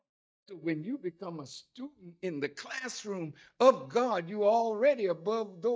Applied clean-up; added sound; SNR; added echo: neural mask model DeepFilterNet 3.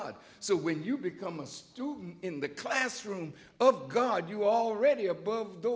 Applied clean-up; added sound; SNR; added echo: none; none; none; none.